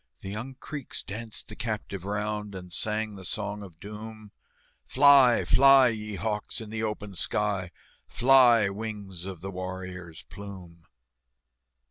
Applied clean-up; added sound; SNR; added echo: none; none; none; none.